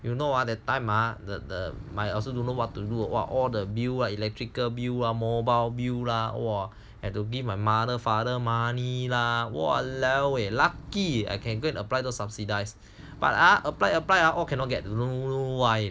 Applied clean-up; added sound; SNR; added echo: none; Engine / Truck / Car; 17 dB; none.